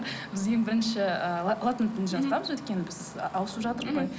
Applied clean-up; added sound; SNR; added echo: none; Engine starting; 15 dB; none.